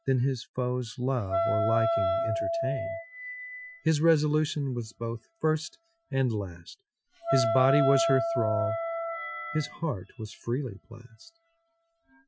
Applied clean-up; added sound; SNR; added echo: classical method Wiener filter.